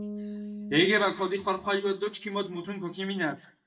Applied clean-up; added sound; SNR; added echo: neural mask model DeepFilterNet 3.